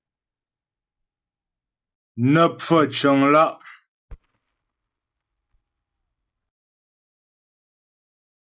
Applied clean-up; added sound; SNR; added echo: neural mask model DeepFilterNet 3.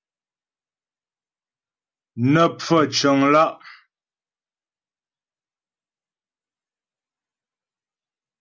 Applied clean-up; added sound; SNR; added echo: none; none; none; none.